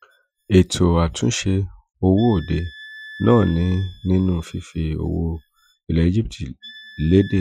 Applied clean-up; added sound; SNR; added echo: classical method Wiener filter.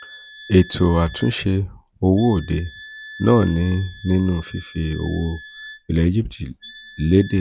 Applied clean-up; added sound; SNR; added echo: none; Wind instrument, woodwind instrument; 20 dB; none.